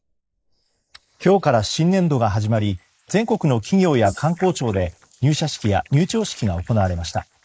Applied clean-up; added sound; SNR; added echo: neural mask model Resemble Enhance denoiser.